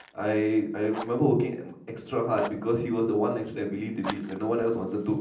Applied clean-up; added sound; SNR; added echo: none; Fire; 17 dB; reverberation time 0.6 s.